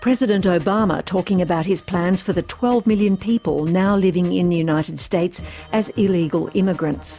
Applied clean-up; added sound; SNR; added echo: none; none; none; none.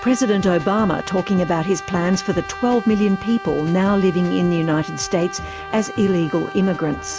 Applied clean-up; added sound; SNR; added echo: none; Brass instrument; 13 dB; none.